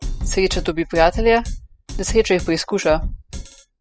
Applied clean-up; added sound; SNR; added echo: classical method spectral subtraction.